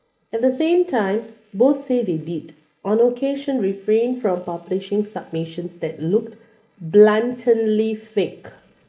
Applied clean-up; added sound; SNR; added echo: neural mask model Resemble Enhance denoiser.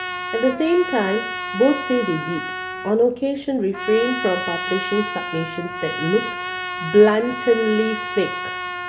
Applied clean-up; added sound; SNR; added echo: none; Trumpet; 7 dB; none.